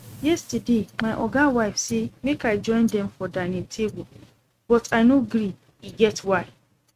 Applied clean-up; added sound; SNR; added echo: neural mask model RNNoise.